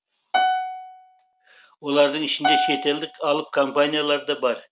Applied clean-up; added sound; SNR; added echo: none; Piano; 2 dB; none.